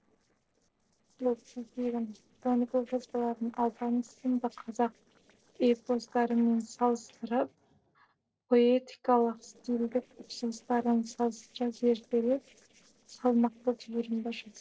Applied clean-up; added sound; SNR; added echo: neural separator model SepFormer DNS4.